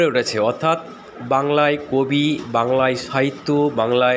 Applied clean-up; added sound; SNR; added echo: none; none; none; none.